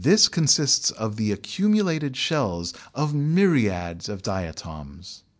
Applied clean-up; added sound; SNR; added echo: none; none; none; none.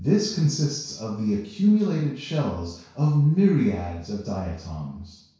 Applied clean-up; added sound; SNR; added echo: none; none; none; reverberation time 0.6 s.